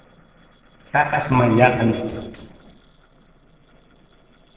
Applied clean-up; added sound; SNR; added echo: neural separator model SepFormer DNS4.